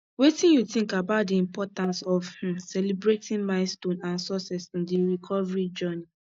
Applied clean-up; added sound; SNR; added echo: neural mask model DeepFilterNet 3.